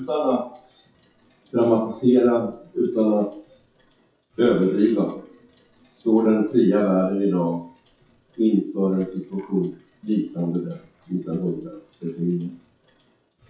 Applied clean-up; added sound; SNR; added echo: classical method WPE with log-MMSE.